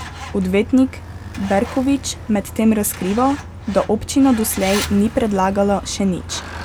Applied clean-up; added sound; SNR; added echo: none; Truck; 12 dB; none.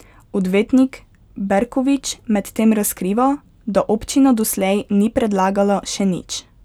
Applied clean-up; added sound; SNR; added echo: none; none; none; none.